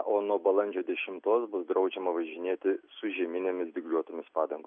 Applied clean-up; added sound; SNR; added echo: none; none; none; none.